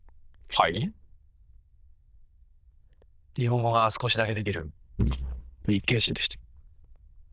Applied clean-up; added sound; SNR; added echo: neural diffusion model UNIVERSE++.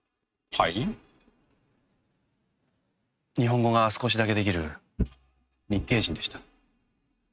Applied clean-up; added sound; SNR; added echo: neural mask model RNNoise.